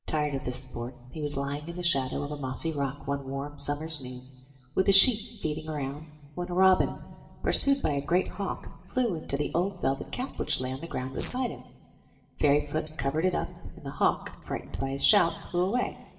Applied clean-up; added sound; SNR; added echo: none; Tearing; 20 dB; reverberation time 1.6 s.